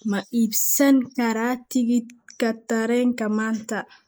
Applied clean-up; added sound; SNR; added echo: neural mask model Resemble Enhance denoiser.